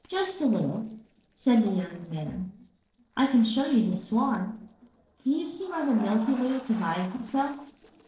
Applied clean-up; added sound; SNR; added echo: neural separator model SepFormer DNS4.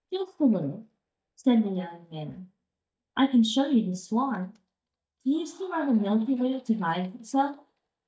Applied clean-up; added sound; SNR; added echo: neural mask model DeepFilterNet 3.